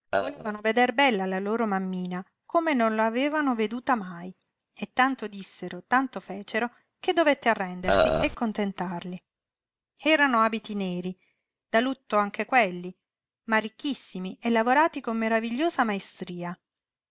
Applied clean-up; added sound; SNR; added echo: neural mask model DeepFilterNet 3.